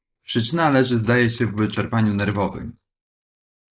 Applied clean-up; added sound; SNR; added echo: neural mask model Resemble Enhance denoiser.